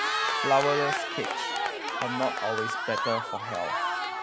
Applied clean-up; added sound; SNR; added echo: none; Cheering; -1 dB; none.